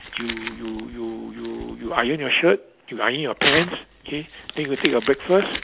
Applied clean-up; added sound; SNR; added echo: none; Crumpling, crinkling / Tearing; 8 dB; none.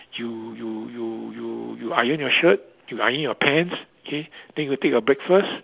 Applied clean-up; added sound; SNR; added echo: none; none; none; none.